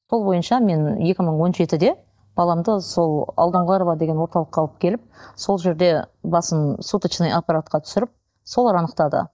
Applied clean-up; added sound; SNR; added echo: neural mask model DeepFilterNet 3.